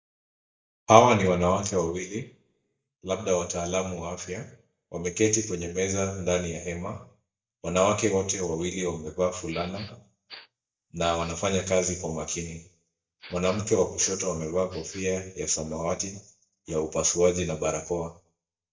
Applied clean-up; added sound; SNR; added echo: neural mask model DeepFilterNet 3.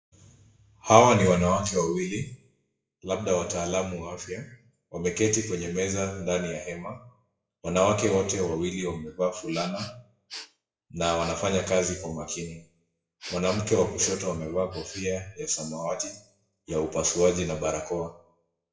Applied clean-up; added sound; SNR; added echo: classical method WPE with log-MMSE.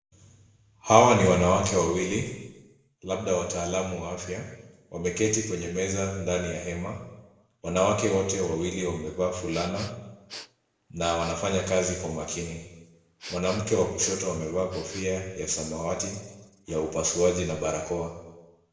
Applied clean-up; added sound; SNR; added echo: none; Respiratory sounds; 18 dB; reverberation time 1.0 s.